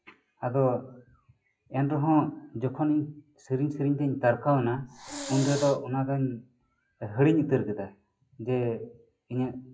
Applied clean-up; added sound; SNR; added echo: classical method WPE with log-MMSE.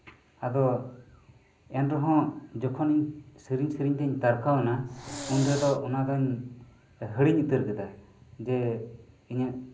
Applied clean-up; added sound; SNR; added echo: none; Hiss; 11 dB; reverberation time 0.5 s.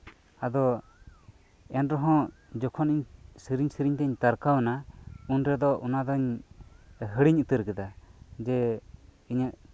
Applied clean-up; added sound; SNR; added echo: none; none; none; none.